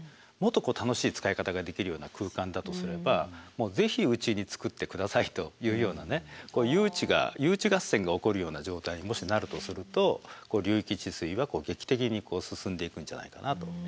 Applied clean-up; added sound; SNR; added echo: none; none; none; none.